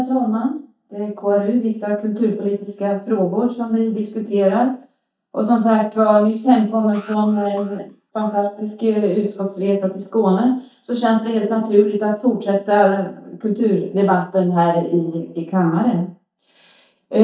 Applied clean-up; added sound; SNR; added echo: neural mask model DeepFilterNet 3.